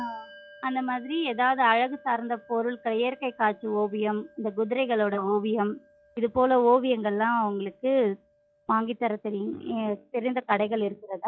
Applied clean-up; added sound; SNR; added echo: classical method log-MMSE.